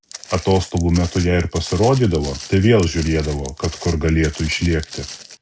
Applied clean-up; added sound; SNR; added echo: none; Walk, footsteps; 17 dB; none.